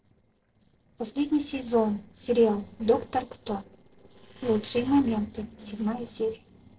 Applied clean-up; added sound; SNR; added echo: neural separator model SepFormer DNS4.